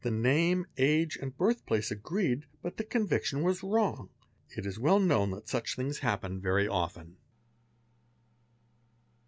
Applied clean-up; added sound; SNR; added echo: none; none; none; none.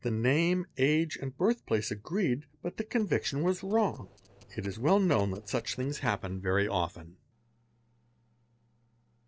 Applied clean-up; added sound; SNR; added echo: neural separator model SepFormer DNS4.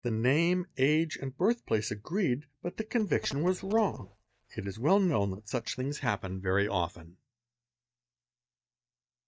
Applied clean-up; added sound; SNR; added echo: neural mask model DeepFilterNet 3.